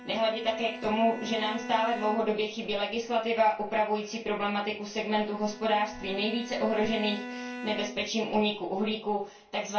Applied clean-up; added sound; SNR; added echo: none; Bowed string instrument; 14 dB; reverberation time 0.2 s.